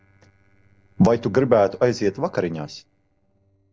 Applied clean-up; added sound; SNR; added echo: neural separator model SepFormer DNS4.